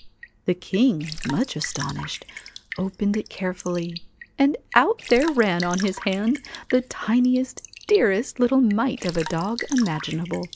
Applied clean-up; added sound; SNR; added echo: none; Raindrop / Drip; 15 dB; none.